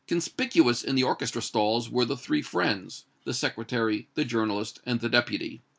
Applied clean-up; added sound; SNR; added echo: none; none; none; none.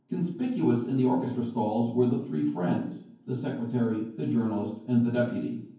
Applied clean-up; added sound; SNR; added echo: none; none; none; reverberation time 0.9 s.